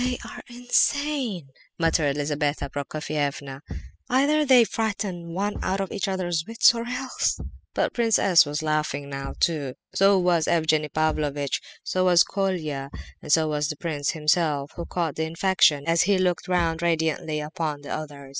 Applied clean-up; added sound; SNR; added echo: classical method spectral subtraction.